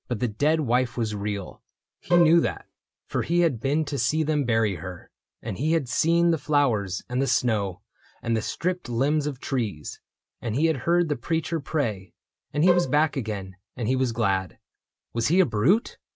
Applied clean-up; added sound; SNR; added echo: none; Bowed string instrument; 3 dB; none.